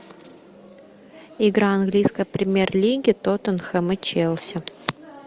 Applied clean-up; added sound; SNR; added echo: none; none; none; none.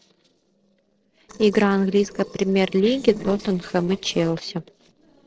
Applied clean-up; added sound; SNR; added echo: neural separator model SepFormer DNS4.